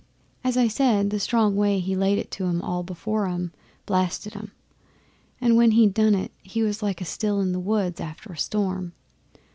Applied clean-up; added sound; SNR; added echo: none; none; none; none.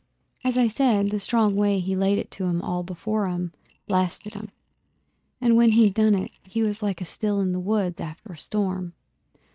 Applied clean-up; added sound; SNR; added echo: neural mask model RNNoise.